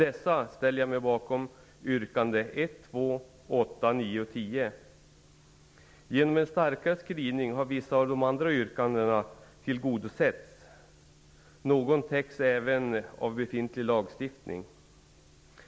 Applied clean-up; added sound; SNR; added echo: none; none; none; none.